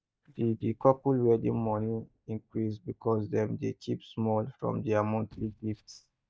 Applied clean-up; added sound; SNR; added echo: neural mask model DeepFilterNet 3.